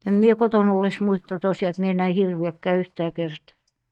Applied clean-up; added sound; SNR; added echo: neural mask model DeepFilterNet 3.